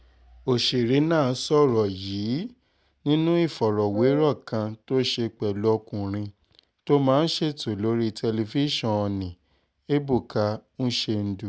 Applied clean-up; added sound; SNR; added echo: none; Wind instrument, woodwind instrument; 9 dB; none.